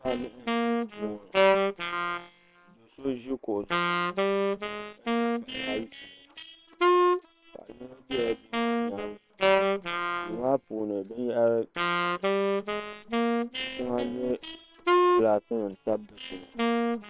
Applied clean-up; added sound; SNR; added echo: neural separator model SepFormer WHAM!.